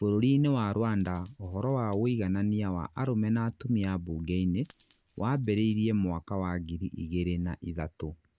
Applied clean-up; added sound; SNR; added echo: none; Coin (dropping); 8 dB; none.